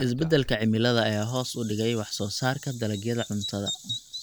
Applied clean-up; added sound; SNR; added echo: none; Bird vocalization, bird call, bird song; 13 dB; none.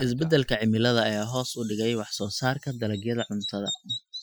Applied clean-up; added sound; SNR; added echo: classical method Wiener filter.